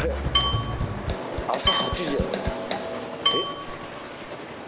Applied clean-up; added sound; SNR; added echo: none; Dishes, pots, and pans / Glass / Bell; 1 dB; none.